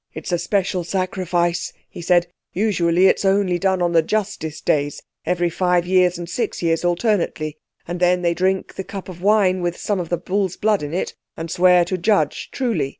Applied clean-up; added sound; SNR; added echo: none; none; none; none.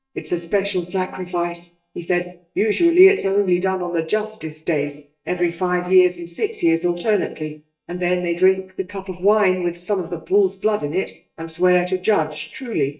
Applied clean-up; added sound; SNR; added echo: neural mask model DeepFilterNet 3.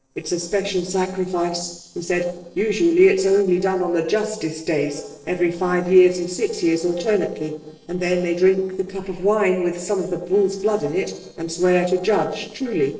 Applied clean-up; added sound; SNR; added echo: neural separator model SepFormer DNS4.